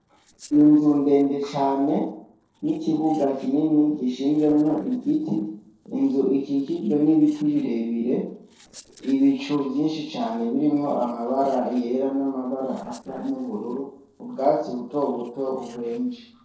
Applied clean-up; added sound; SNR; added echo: neural separator model SepFormer DNS4.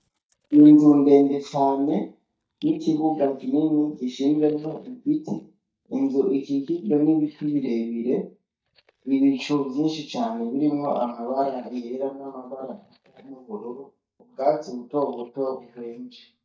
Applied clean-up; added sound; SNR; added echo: neural mask model DeepFilterNet 3.